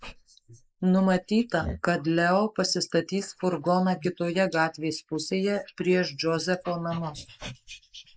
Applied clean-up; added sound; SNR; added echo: neural mask model Resemble Enhance denoiser.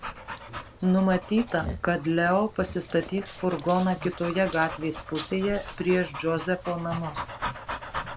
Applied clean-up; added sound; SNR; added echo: none; Dog; 11 dB; none.